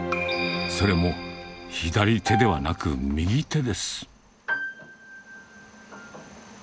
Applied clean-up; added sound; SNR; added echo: none; none; none; none.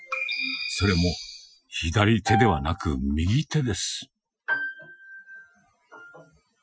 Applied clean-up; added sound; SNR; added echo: classical method Wiener filter.